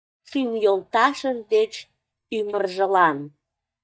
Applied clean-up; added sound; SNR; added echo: neural mask model DeepFilterNet 3.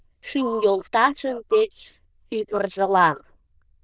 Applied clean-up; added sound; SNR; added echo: neural diffusion model UNIVERSE++.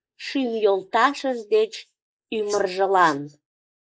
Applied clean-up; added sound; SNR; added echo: neural mask model Resemble Enhance denoiser.